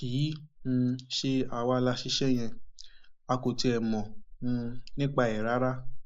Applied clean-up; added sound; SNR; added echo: neural mask model Resemble Enhance denoiser.